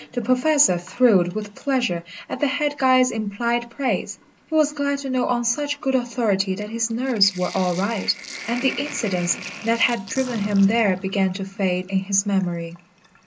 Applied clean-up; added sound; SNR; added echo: none; Sink (filling or washing); 18 dB; none.